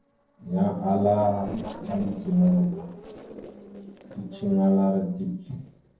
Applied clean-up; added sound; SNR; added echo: neural separator model SepFormer DNS4.